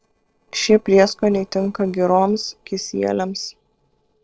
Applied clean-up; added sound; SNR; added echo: neural separator model SepFormer DNS4.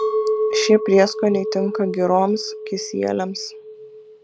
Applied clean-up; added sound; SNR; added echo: none; Chink, clink; 5 dB; none.